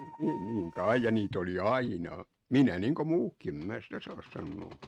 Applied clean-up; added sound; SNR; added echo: neural mask model RNNoise.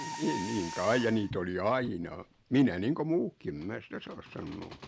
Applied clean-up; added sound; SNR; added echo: none; Mechanisms; 14 dB; none.